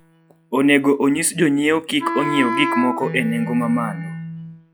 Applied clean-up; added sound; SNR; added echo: classical method log-MMSE.